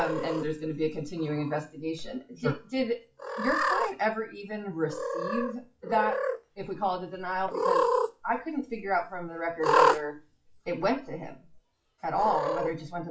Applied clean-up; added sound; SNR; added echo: classical method WPE with log-MMSE.